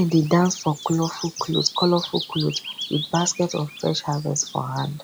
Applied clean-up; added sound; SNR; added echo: none; Bird vocalization, bird call, bird song; 11 dB; none.